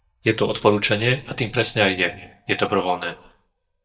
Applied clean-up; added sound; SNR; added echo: neural mask model DeepFilterNet 3.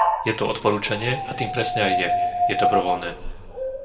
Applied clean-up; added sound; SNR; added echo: none; Dog; -1 dB; reverberation time 1.6 s.